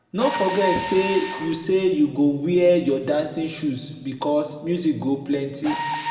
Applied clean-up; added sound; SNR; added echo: none; Mechanisms; 10 dB; reverberation time 1.4 s.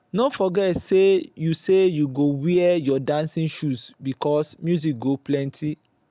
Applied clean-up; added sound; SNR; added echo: none; none; none; none.